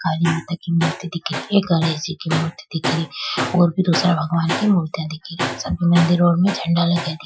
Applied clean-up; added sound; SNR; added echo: classical method Wiener filter.